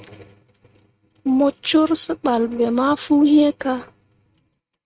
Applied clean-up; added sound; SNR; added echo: neural mask model RNNoise.